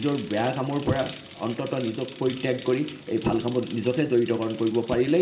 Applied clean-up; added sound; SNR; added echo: none; Bicycle; 15 dB; reverberation time 1.2 s.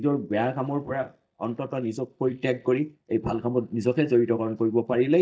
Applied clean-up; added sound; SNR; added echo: neural mask model DeepFilterNet 3.